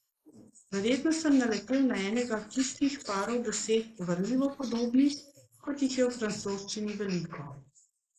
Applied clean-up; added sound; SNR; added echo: neural mask model Resemble Enhance denoiser.